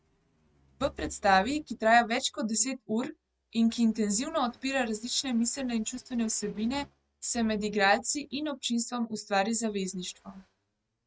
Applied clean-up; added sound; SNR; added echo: neural mask model RNNoise.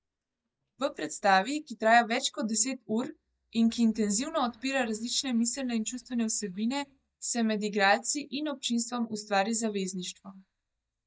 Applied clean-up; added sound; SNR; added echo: neural mask model DeepFilterNet 3.